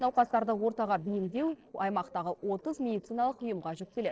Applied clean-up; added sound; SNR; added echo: neural separator model SepFormer DNS4.